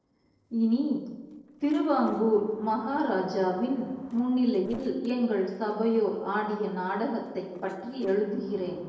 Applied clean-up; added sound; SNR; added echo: neural separator model SepFormer DNS4.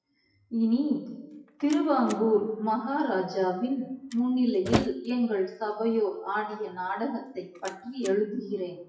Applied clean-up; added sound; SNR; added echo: classical method WPE with log-MMSE.